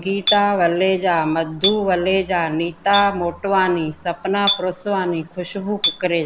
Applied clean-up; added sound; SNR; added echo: none; Chink, clink; 9 dB; none.